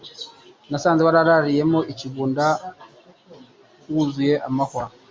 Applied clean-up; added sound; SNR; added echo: none; none; none; none.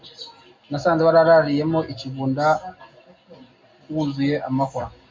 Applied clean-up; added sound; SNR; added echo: none; none; none; reverberation time 0.3 s.